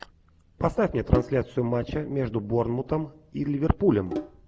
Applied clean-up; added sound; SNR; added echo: none; Sink (filling or washing); 14 dB; none.